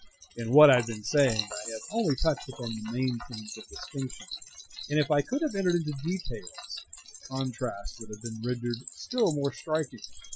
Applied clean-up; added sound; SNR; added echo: classical method Wiener filter.